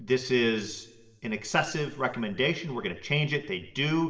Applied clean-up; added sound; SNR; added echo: none; none; none; reverberation time 1.5 s.